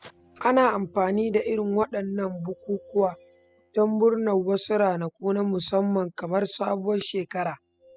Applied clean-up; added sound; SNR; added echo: classical method spectral subtraction.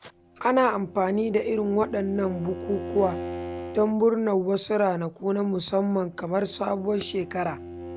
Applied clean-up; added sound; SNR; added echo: none; Bowed string instrument; 13 dB; none.